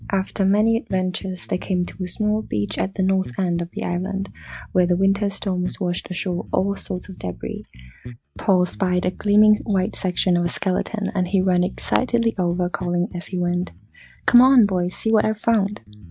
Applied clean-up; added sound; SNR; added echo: neural mask model RNNoise.